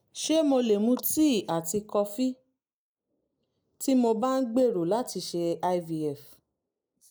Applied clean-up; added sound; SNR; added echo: neural mask model Resemble Enhance denoiser.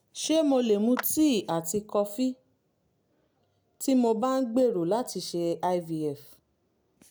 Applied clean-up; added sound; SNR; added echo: none; Clapping; 16 dB; none.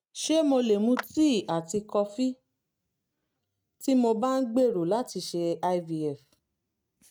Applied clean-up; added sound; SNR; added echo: neural mask model RNNoise.